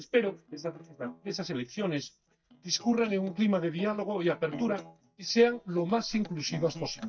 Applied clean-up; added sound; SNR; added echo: neural mask model DeepFilterNet 3.